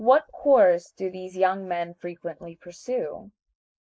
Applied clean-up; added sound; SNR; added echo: neural mask model Resemble Enhance denoiser.